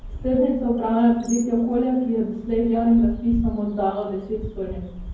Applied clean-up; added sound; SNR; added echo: none; Bird; 13 dB; reverberation time 0.9 s.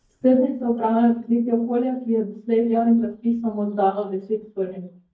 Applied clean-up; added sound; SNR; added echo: neural mask model DeepFilterNet 3.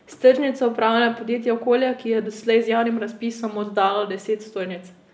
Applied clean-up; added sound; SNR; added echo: none; none; none; none.